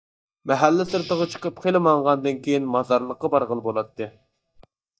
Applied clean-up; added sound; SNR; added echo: neural mask model DeepFilterNet 3.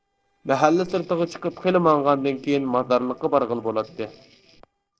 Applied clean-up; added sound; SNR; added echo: neural separator model SepFormer DNS4.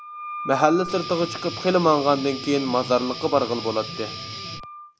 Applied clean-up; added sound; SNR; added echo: none; Wind instrument, woodwind instrument + Guitar; 10 dB; none.